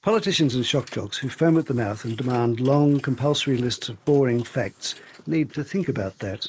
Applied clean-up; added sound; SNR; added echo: neural mask model Resemble Enhance denoiser.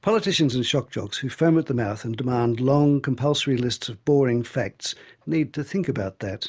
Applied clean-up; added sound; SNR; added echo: none; none; none; none.